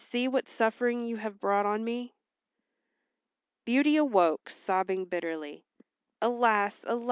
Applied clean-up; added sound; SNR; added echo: none; none; none; none.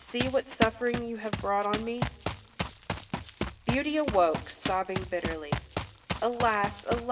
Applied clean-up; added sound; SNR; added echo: none; Run; 4 dB; reverberation time 0.8 s.